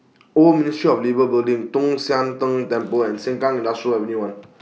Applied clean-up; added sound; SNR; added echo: none; none; none; none.